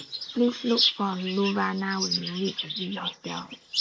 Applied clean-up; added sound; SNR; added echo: neural mask model Resemble Enhance denoiser.